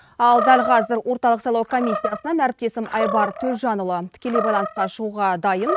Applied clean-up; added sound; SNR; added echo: neural mask model RNNoise.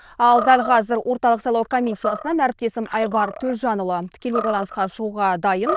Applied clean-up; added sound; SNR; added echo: neural diffusion model UNIVERSE++.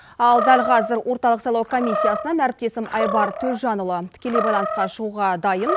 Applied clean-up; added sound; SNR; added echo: none; Animal; 6 dB; none.